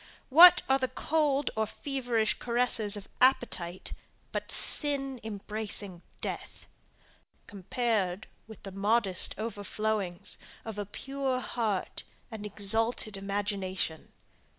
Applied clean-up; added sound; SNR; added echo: none; none; none; none.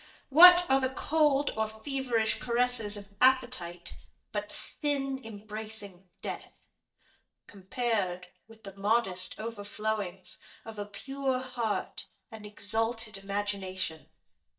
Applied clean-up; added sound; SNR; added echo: neural mask model DeepFilterNet 3.